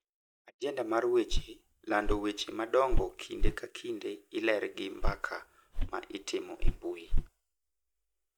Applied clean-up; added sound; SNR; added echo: neural mask model DeepFilterNet 3.